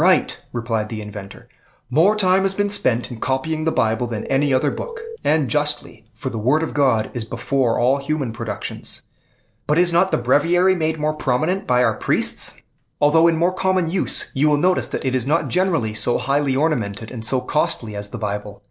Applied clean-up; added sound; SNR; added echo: neural separator model SepFormer DNS4.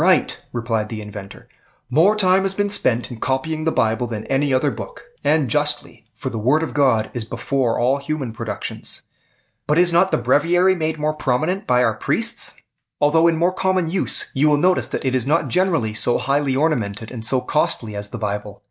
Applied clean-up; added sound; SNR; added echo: neural mask model DeepFilterNet 3.